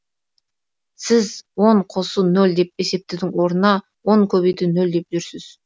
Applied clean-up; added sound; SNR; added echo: none; none; none; none.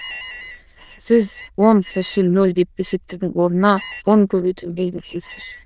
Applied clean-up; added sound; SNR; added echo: neural diffusion model UNIVERSE++.